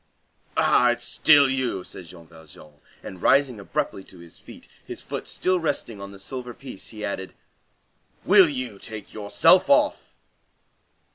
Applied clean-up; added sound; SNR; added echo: none; none; none; none.